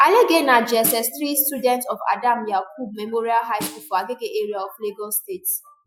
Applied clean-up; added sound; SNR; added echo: classical method Wiener filter.